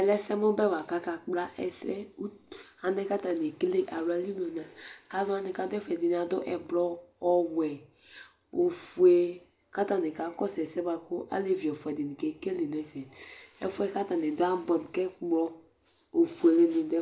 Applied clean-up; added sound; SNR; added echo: none; none; none; none.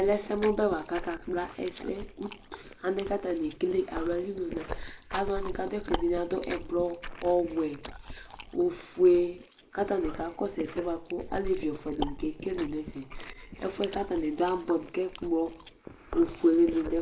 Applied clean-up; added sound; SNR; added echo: neural mask model Resemble Enhance denoiser.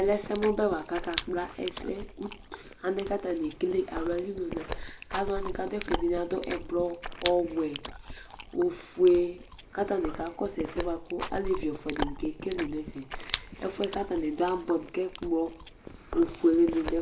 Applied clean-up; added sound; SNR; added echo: none; Chewing, mastication; 9 dB; none.